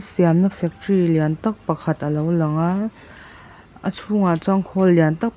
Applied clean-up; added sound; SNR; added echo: none; none; none; none.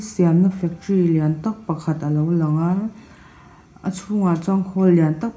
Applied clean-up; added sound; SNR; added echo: none; none; none; reverberation time 0.4 s.